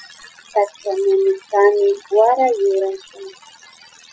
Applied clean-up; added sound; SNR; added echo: classical method Wiener filter.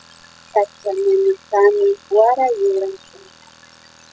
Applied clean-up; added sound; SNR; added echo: classical method spectral subtraction.